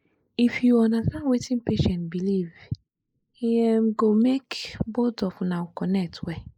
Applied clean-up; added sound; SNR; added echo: neural mask model Resemble Enhance denoiser.